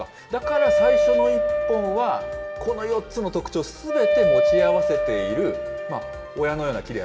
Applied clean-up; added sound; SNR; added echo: none; Wind instrument, woodwind instrument; -4 dB; reverberation time 0.2 s.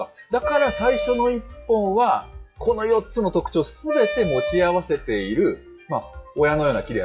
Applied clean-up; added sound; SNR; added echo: classical method WPE with log-MMSE.